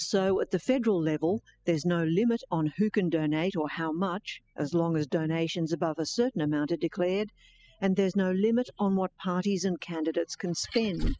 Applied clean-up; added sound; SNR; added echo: classical method spectral subtraction.